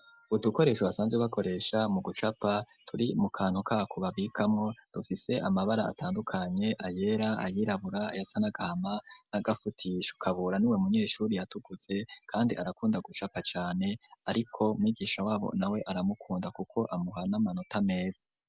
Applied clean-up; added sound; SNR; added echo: none; none; none; none.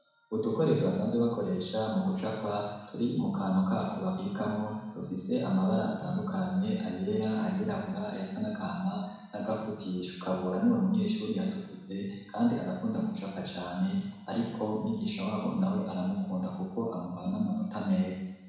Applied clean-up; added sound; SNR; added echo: none; none; none; reverberation time 1.1 s.